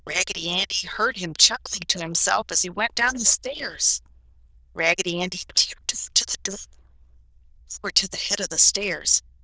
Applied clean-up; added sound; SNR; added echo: neural diffusion model UNIVERSE++.